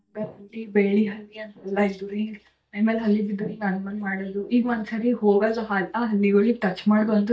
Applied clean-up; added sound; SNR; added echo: neural mask model DeepFilterNet 3.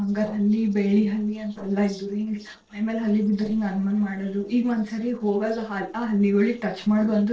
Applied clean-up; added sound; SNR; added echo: neural separator model SepFormer DNS4.